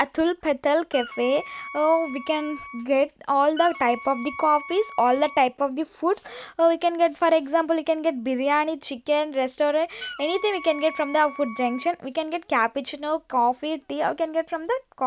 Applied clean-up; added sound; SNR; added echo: none; Wind instrument, woodwind instrument; 15 dB; none.